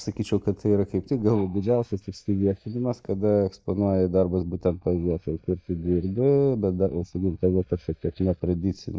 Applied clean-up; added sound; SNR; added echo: neural mask model DeepFilterNet 3.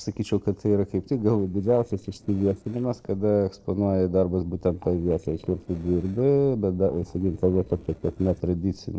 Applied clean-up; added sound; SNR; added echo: neural separator model SepFormer DNS4.